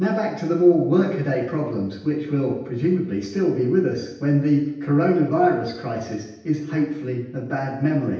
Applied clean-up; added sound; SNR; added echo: none; none; none; reverberation time 0.9 s.